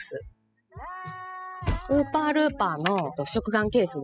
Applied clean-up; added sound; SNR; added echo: classical method spectral subtraction.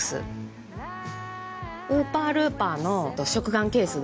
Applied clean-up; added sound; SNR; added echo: none; none; none; none.